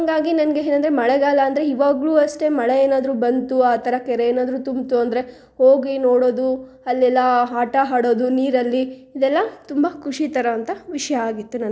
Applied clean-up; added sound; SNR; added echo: none; none; none; none.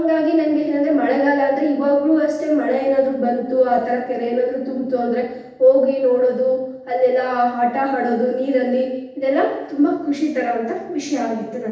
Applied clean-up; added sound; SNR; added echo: none; none; none; reverberation time 0.9 s.